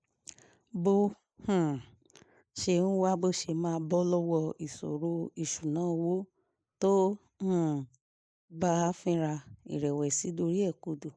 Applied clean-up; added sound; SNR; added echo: neural mask model Resemble Enhance denoiser.